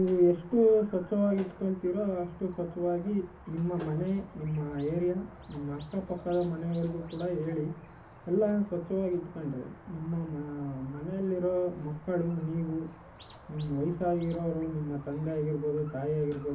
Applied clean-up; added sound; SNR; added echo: none; Squeak; 19 dB; reverberation time 0.3 s.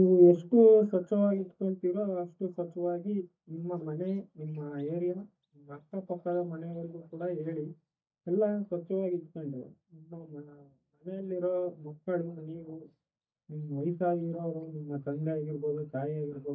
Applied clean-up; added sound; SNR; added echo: neural mask model DeepFilterNet 3.